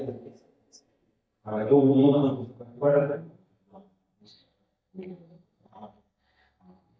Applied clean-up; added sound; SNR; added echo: neural mask model DeepFilterNet 3.